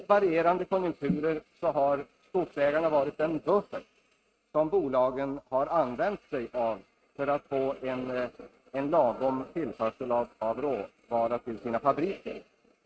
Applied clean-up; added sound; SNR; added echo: neural mask model RNNoise.